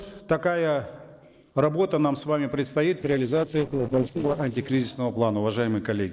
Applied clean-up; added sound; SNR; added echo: neural separator model SepFormer DNS4.